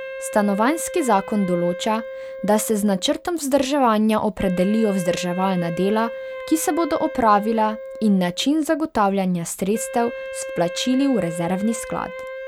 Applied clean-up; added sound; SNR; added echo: none; Wind instrument, woodwind instrument; 12 dB; none.